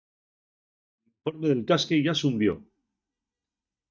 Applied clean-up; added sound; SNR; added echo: neural mask model DeepFilterNet 3.